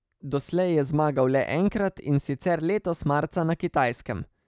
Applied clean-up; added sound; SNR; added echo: none; none; none; none.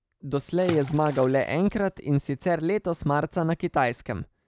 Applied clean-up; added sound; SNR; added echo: none; Water / Splash, splatter; 18 dB; none.